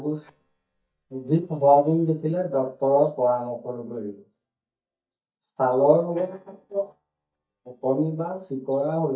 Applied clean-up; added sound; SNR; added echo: neural mask model DeepFilterNet 3.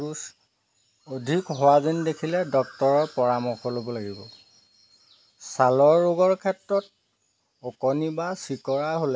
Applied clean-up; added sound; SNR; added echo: none; none; none; none.